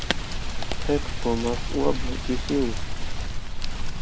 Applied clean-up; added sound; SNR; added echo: none; Rain; -4 dB; none.